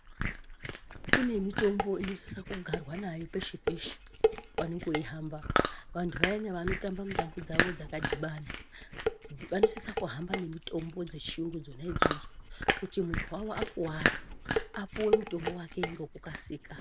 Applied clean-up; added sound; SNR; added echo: none; Dishes, pots, and pans + Chewing, mastication; -3 dB; none.